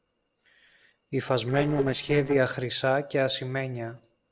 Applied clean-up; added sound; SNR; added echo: neural separator model SepFormer DNS4.